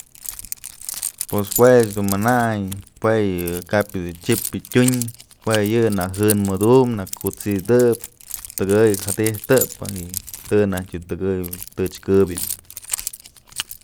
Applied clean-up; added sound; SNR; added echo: none; Keys jangling; 12 dB; none.